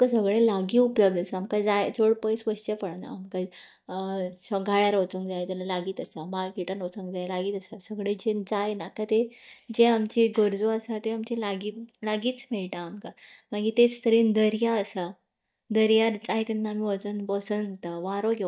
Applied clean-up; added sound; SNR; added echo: neural mask model DeepFilterNet 3.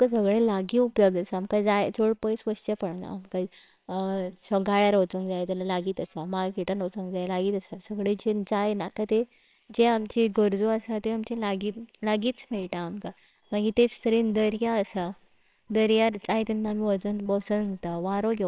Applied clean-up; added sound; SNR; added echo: neural separator model SepFormer WHAMR!.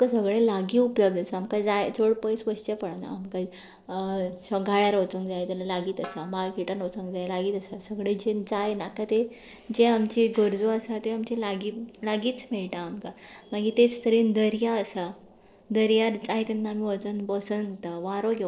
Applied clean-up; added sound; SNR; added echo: neural separator model SepFormer DNS4.